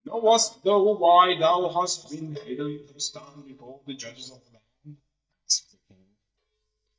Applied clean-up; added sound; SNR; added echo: neural mask model DeepFilterNet 3.